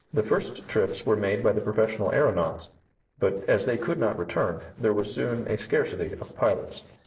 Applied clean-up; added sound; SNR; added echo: neural separator model SepFormer DNS4.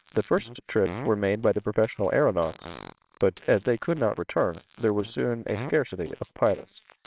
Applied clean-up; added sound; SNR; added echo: neural separator model SepFormer WHAMR!.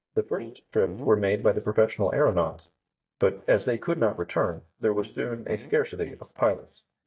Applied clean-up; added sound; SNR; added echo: neural mask model DeepFilterNet 3.